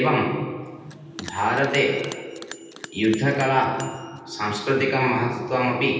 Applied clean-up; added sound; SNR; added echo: none; Bell; 18 dB; reverberation time 0.9 s.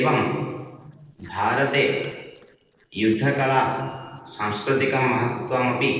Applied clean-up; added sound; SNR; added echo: neural separator model SepFormer DNS4.